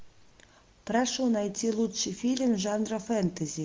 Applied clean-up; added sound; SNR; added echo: none; none; none; none.